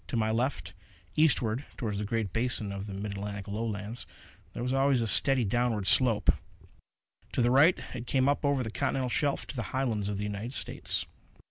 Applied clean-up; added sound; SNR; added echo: none; none; none; none.